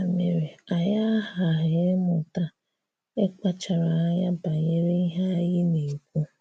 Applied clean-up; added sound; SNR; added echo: none; none; none; none.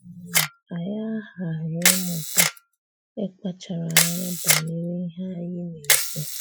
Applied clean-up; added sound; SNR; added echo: classical method Wiener filter.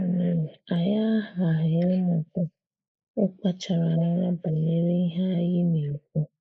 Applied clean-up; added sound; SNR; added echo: neural mask model Resemble Enhance denoiser.